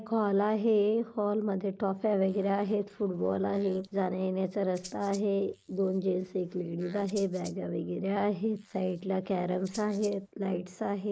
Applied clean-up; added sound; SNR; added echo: neural mask model Resemble Enhance denoiser.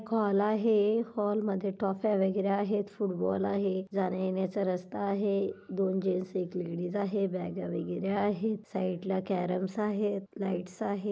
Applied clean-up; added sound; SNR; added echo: none; none; none; none.